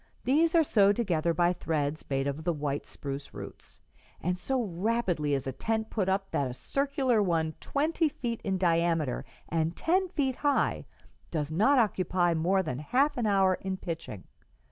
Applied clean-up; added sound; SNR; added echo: none; none; none; none.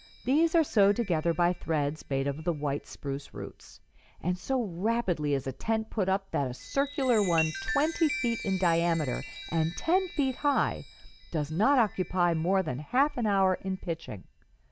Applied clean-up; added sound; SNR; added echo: none; Chime; 16 dB; none.